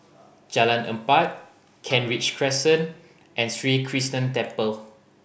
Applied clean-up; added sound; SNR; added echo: none; Guitar; 20 dB; none.